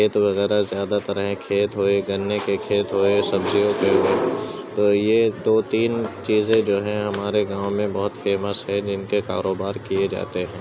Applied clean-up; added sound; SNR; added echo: none; none; none; none.